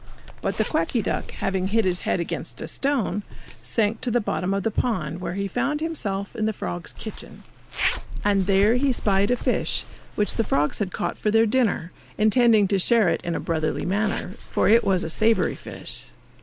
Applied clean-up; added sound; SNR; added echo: none; Zipper (clothing); 7 dB; none.